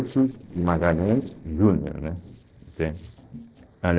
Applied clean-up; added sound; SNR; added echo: neural separator model SepFormer DNS4.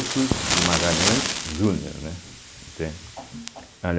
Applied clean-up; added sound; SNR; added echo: none; Fire; 0 dB; none.